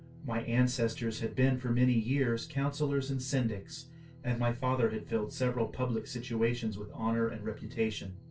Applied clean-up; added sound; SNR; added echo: none; Guitar; 18 dB; reverberation time 0.2 s.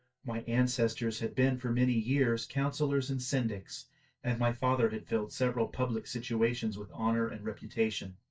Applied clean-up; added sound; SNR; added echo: neural mask model DeepFilterNet 3.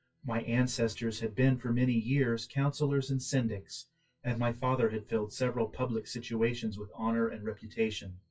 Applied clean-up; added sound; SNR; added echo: classical method WPE with log-MMSE.